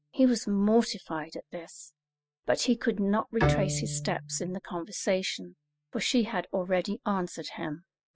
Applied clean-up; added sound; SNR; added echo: classical method spectral subtraction.